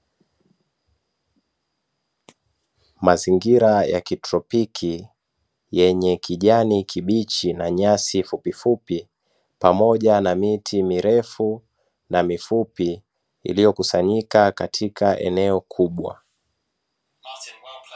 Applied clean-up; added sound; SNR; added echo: none; none; none; none.